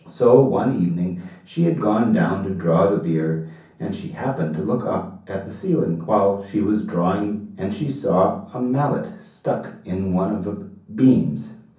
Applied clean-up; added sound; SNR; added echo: none; none; none; reverberation time 0.6 s.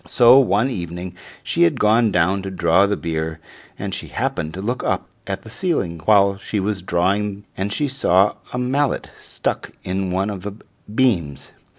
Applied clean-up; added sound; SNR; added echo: none; none; none; none.